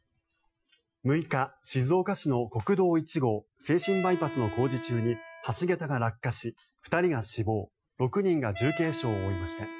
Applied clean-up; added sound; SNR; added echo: classical method Wiener filter.